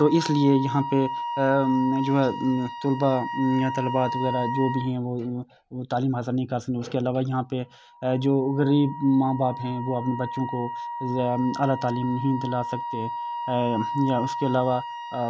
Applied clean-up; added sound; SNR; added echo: none; Wind instrument, woodwind instrument; 8 dB; none.